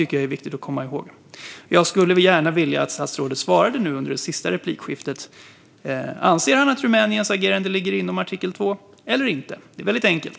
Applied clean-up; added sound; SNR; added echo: none; none; none; none.